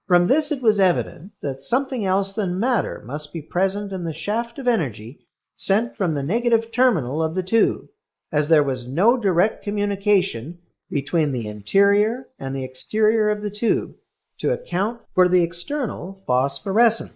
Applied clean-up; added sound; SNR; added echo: neural mask model Resemble Enhance denoiser.